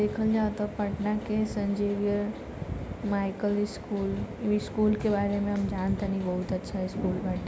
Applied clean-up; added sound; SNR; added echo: none; none; none; none.